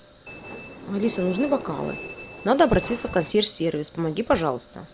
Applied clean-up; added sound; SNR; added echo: none; Train; 12 dB; none.